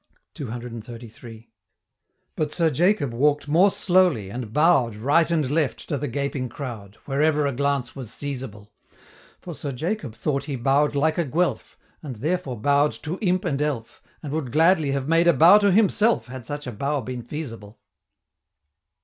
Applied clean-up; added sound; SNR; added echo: none; none; none; none.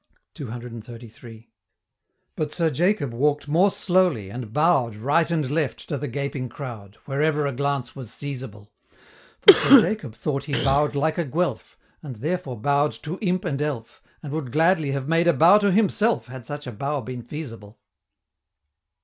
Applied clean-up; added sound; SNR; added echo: none; Cough; -4 dB; none.